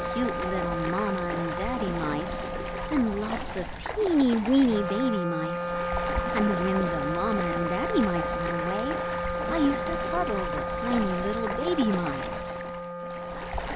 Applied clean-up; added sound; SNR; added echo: none; Wind instrument, woodwind instrument + Stream; 1 dB; none.